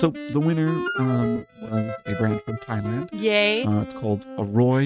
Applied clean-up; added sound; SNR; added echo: neural mask model RNNoise.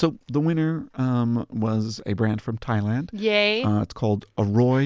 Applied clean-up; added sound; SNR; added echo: none; none; none; none.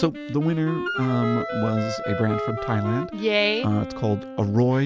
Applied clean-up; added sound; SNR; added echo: none; Wind instrument, woodwind instrument + Wind instrument, woodwind instrument; 7 dB; none.